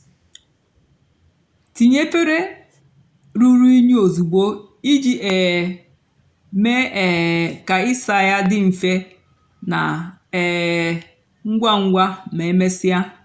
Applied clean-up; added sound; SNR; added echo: none; none; none; none.